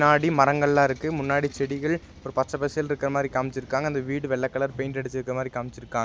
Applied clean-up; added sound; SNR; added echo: none; none; none; none.